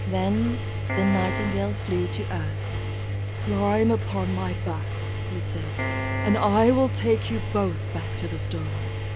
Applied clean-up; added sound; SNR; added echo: none; Piano + Engine; 1 dB; none.